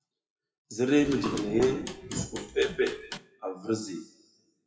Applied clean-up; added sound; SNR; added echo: classical method WPE with log-MMSE.